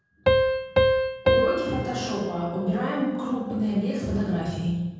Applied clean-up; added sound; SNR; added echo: none; Piano; -2 dB; reverberation time 1.3 s.